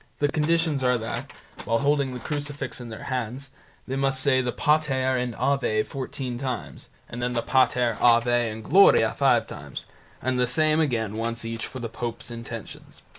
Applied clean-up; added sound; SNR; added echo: none; Tools + Bowed string instrument; 17 dB; none.